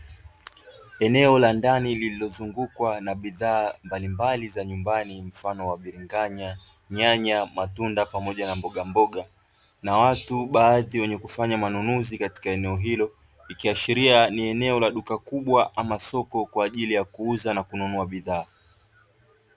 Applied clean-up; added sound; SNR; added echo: none; none; none; none.